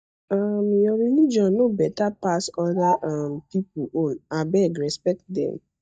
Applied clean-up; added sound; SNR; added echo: neural mask model DeepFilterNet 3.